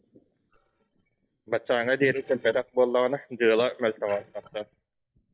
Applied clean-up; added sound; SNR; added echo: neural mask model DeepFilterNet 3.